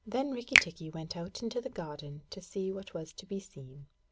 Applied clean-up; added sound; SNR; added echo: none; Finger snapping; -4 dB; none.